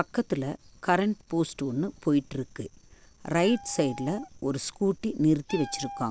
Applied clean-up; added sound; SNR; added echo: none; Meow; 15 dB; none.